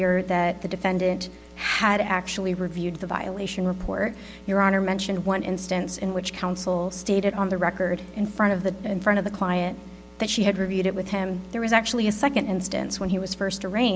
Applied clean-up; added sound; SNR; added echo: none; none; none; none.